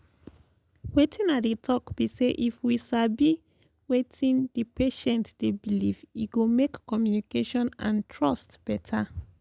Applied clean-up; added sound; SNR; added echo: none; none; none; none.